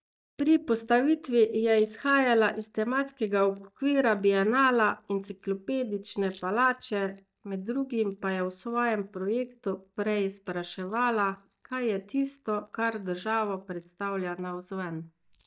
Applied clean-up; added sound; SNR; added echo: neural mask model DeepFilterNet 3.